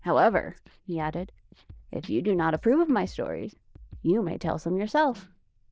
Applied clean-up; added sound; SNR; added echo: neural diffusion model UNIVERSE++.